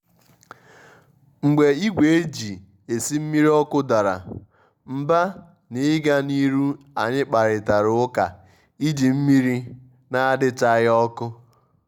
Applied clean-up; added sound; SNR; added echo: none; none; none; none.